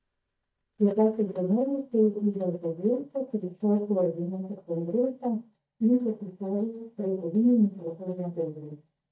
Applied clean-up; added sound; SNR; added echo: neural mask model DeepFilterNet 3.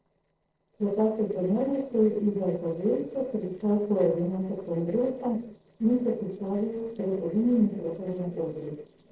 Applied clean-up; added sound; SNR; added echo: neural separator model SepFormer DNS4.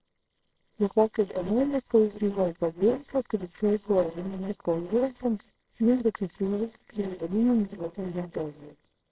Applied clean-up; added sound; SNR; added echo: neural separator model SepFormer WHAMR!.